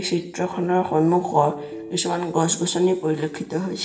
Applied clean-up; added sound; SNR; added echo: none; Telephone; 19 dB; reverberation time 0.8 s.